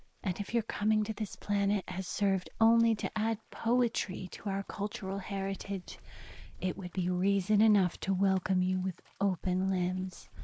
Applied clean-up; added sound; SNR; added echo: neural mask model Resemble Enhance denoiser.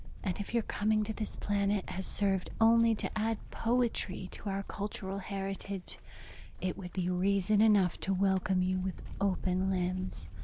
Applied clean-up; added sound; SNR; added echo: none; Livestock, farm animals, working animals; 10 dB; none.